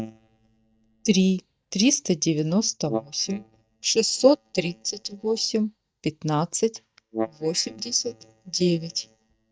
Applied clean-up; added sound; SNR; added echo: neural mask model DeepFilterNet 3.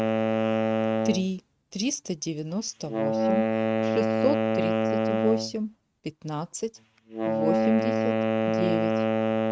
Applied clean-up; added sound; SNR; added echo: neural mask model RNNoise.